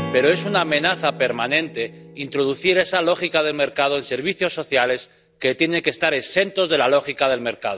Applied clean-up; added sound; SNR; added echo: none; Strum; 17 dB; none.